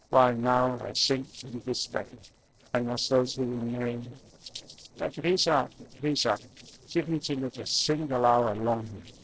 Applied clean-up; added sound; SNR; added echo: neural separator model SepFormer DNS4.